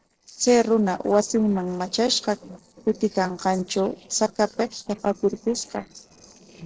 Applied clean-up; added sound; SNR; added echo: neural separator model SepFormer DNS4.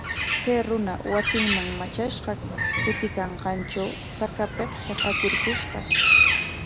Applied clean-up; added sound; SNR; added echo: none; Bird; -4 dB; none.